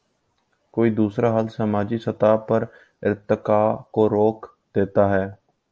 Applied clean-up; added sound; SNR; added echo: none; none; none; none.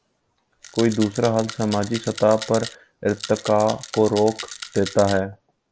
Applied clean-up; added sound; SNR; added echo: none; Rattle; 14 dB; none.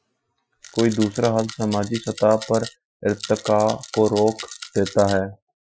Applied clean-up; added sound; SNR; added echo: classical method Wiener filter.